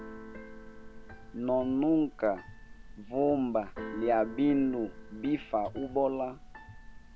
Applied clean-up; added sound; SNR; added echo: none; Keyboard (musical); 14 dB; none.